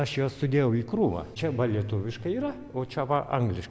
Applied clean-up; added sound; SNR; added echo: none; none; none; none.